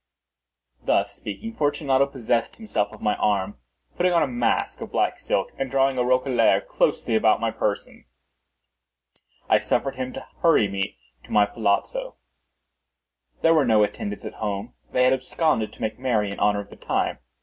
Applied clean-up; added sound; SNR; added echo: none; none; none; none.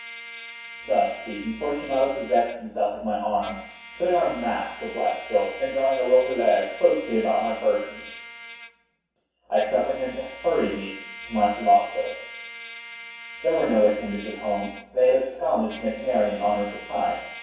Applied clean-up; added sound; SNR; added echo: none; Trumpet; 16 dB; reverberation time 0.7 s.